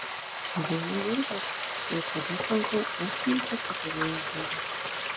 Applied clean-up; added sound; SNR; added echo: none; Frying (food); -1 dB; none.